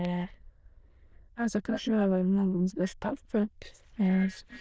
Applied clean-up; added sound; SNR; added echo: neural diffusion model UNIVERSE++.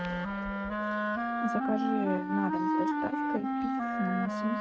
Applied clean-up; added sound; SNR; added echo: neural mask model RNNoise.